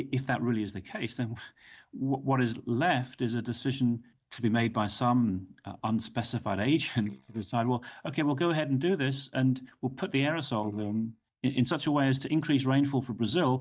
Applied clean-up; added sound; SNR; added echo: neural mask model DeepFilterNet 3.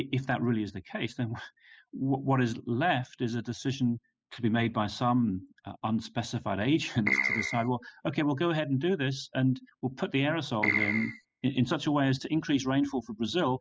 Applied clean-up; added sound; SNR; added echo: classical method spectral subtraction.